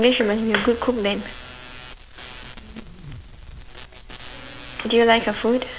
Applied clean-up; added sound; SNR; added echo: none; Zipper (clothing); 18 dB; none.